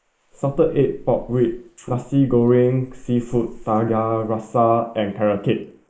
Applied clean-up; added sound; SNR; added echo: neural mask model Resemble Enhance denoiser.